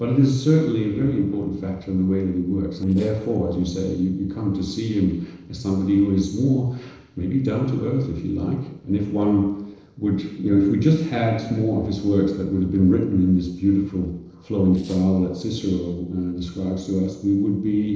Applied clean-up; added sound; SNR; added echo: neural separator model SepFormer DNS4.